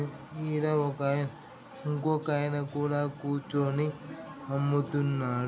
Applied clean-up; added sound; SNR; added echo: none; none; none; none.